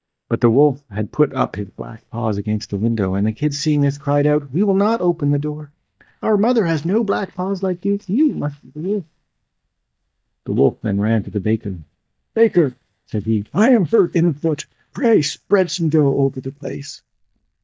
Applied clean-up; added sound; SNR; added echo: neural mask model DeepFilterNet 3.